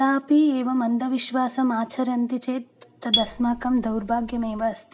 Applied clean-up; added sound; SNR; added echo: none; Marimba, xylophone; 6 dB; none.